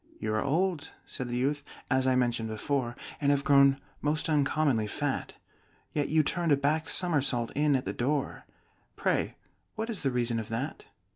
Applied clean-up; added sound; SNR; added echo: none; none; none; none.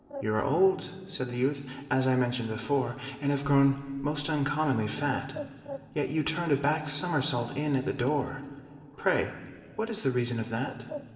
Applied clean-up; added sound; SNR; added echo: none; Bird; 19 dB; reverberation time 2.8 s.